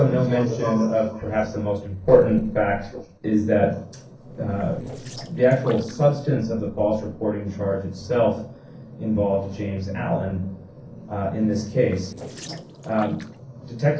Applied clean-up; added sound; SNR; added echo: neural separator model SepFormer DNS4.